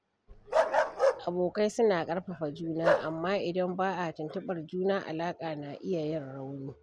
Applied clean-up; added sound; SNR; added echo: none; Bark; -1 dB; none.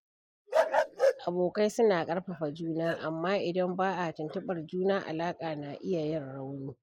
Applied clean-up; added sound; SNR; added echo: neural mask model Resemble Enhance denoiser.